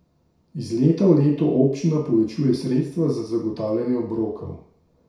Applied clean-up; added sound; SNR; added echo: none; none; none; reverberation time 0.6 s.